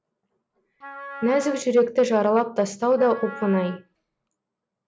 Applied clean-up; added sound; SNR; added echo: none; Wind instrument, woodwind instrument; 17 dB; none.